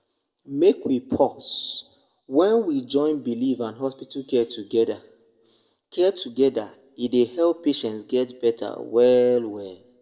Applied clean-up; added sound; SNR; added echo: none; none; none; reverberation time 0.5 s.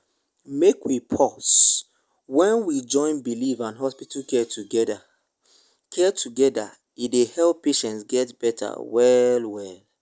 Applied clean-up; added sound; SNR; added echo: none; none; none; none.